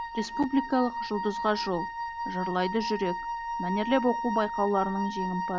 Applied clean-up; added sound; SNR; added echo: none; Wind instrument, woodwind instrument; 4 dB; none.